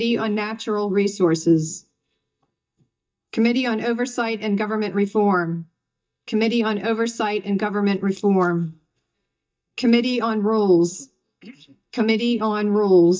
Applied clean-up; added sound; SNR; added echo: neural mask model DeepFilterNet 3.